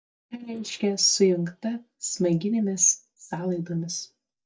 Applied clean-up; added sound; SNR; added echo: neural mask model DeepFilterNet 3.